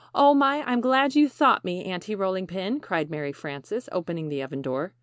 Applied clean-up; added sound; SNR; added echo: none; none; none; none.